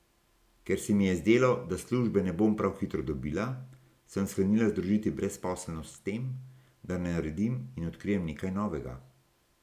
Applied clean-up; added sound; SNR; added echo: none; none; none; none.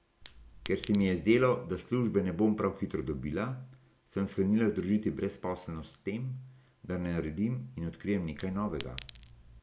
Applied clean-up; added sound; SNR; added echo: none; Chink, clink; -3 dB; none.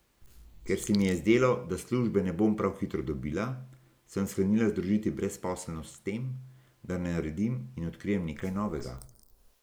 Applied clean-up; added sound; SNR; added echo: neural mask model Resemble Enhance denoiser.